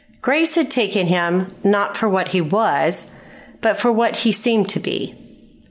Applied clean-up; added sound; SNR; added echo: none; none; none; none.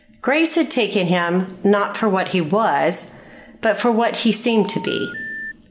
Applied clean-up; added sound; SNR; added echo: none; Telephone; 12 dB; reverberation time 0.7 s.